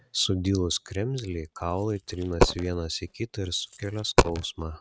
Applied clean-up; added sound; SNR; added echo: neural mask model RNNoise.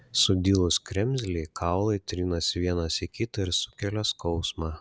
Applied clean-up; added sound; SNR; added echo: none; none; none; none.